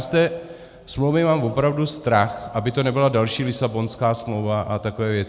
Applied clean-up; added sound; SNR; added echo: none; none; none; none.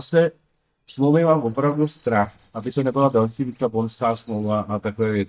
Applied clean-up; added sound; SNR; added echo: neural mask model DeepFilterNet 3.